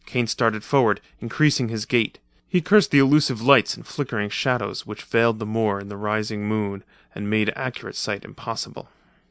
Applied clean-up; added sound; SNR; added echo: none; none; none; none.